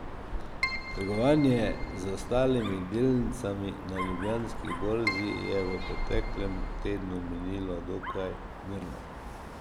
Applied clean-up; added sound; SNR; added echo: none; Keyboard (musical) + Dog; 5 dB; none.